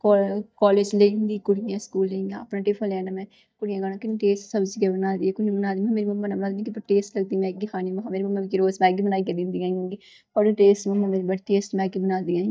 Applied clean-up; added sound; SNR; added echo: neural mask model DeepFilterNet 3.